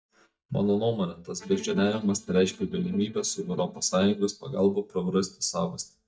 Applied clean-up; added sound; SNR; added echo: neural mask model DeepFilterNet 3.